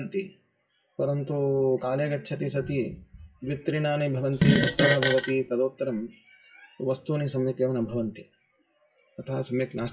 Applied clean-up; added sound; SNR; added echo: classical method WPE with log-MMSE.